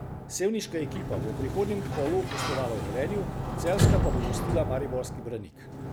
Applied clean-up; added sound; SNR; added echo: none; Sliding door; -2 dB; none.